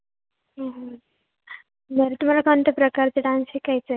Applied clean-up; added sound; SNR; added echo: none; none; none; none.